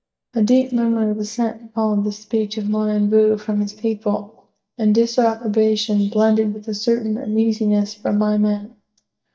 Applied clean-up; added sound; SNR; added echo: neural mask model DeepFilterNet 3.